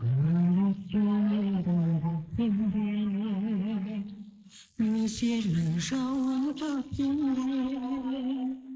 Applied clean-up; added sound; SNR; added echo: neural mask model Resemble Enhance denoiser.